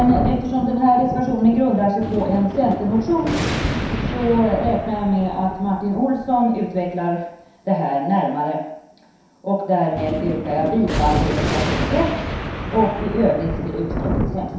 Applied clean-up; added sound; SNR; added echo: none; Thunder; 5 dB; reverberation time 0.7 s.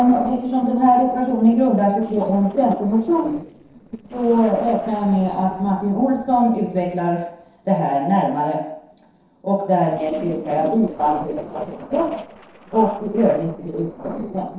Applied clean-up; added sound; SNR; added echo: neural separator model SepFormer DNS4.